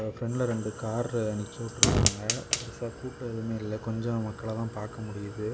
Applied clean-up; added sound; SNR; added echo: none; Fire; 0 dB; none.